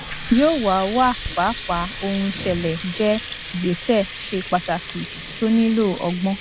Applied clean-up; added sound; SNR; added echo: none; Water tap, faucet; 11 dB; none.